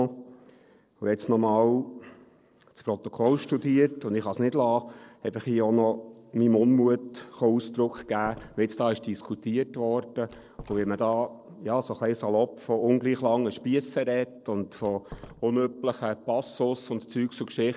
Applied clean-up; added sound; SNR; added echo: neural separator model SepFormer DNS4.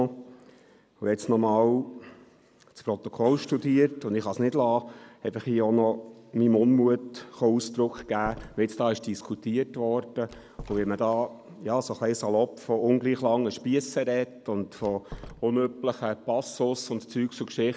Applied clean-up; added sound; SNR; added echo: none; Door; 19 dB; none.